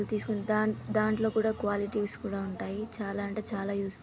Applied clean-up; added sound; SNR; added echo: none; Insect; 6 dB; none.